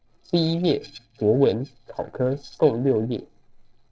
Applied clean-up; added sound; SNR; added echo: neural separator model SepFormer DNS4.